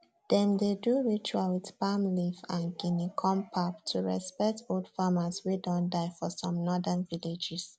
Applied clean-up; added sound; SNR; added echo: none; none; none; none.